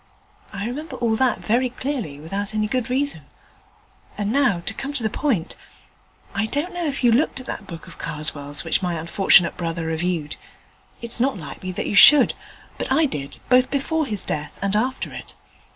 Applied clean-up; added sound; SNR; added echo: none; none; none; none.